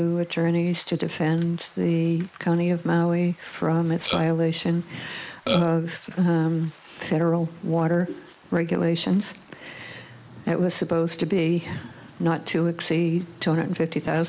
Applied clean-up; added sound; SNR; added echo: neural mask model Resemble Enhance denoiser.